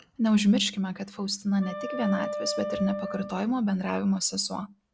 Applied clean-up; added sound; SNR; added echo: none; Wind instrument, woodwind instrument; 8 dB; none.